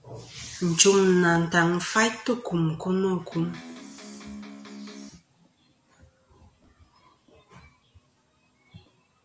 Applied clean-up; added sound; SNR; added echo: none; Electric guitar; 14 dB; none.